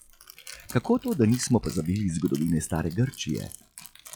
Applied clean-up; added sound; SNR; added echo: classical method log-MMSE.